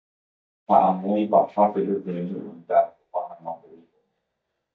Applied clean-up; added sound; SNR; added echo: neural mask model DeepFilterNet 3.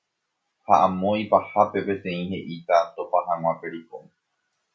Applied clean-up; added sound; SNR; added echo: none; none; none; none.